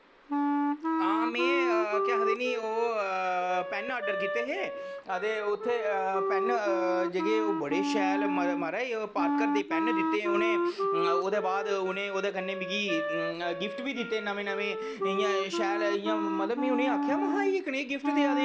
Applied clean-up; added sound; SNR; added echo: none; Wind instrument, woodwind instrument; -1 dB; none.